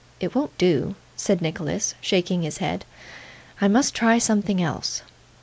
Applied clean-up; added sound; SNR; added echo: none; none; none; none.